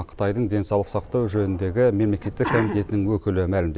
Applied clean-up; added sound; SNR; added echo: none; Sneeze + Squeak; 9 dB; none.